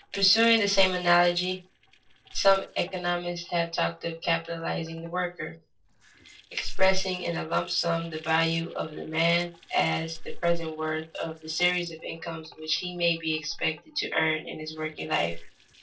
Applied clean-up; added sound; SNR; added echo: neural separator model SepFormer DNS4.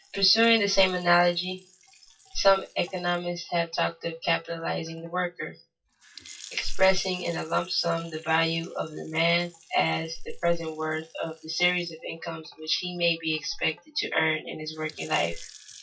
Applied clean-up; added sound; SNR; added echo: classical method WPE with log-MMSE.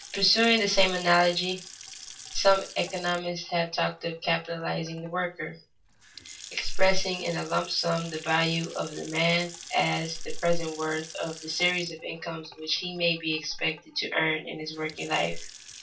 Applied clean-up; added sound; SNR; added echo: none; Sink (filling or washing) / Water tap, faucet / Splash, splatter; 18 dB; reverberation time 0.2 s.